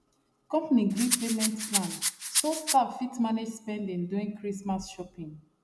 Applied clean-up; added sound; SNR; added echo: none; Rattle; -2 dB; none.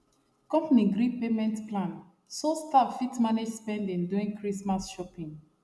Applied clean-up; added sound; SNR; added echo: none; none; none; none.